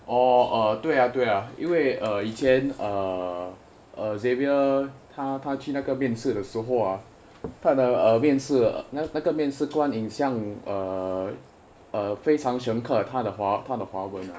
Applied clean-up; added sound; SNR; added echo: none; none; none; none.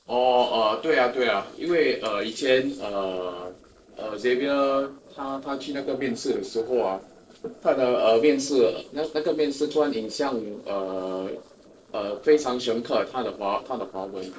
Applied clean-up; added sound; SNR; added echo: neural separator model SepFormer DNS4.